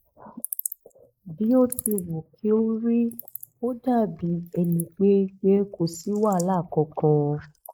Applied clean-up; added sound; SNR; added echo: neural mask model Resemble Enhance denoiser.